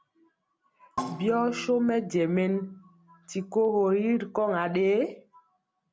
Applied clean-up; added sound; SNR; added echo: none; Percussion; 14 dB; none.